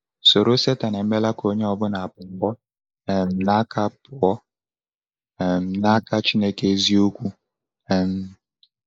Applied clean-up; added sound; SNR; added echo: neural mask model Resemble Enhance denoiser.